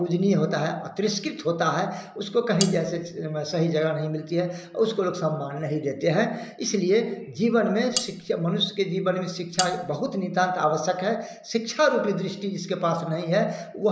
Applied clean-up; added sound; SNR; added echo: none; Cutlery, silverware; 7 dB; none.